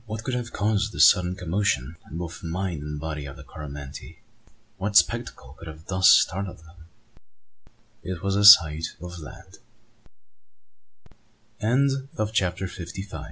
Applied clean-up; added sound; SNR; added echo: none; none; none; none.